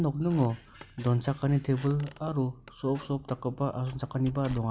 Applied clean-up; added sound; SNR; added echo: none; Squeak / Wood + Squeak; 20 dB; none.